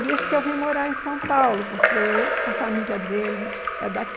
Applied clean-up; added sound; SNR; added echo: none; Drip / Trickle, dribble / Splash, splatter; 1 dB; none.